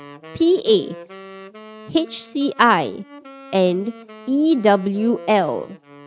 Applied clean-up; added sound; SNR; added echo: neural mask model RNNoise.